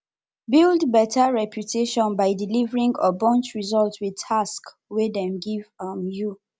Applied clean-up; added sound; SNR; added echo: none; none; none; none.